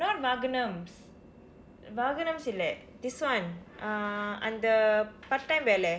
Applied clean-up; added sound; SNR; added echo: none; none; none; none.